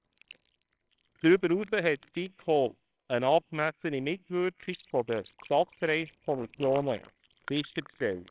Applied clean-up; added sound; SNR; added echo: neural separator model SepFormer WHAMR!.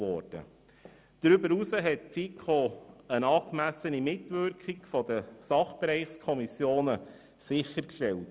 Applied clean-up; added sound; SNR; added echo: none; none; none; none.